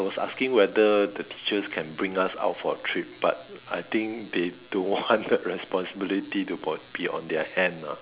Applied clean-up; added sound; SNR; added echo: none; none; none; none.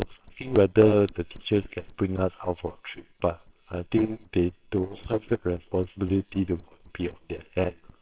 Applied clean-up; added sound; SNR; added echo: neural separator model SepFormer WHAMR!.